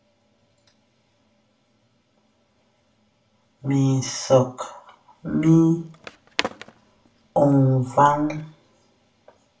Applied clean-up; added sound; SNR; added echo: none; Skateboard; 13 dB; reverberation time 0.3 s.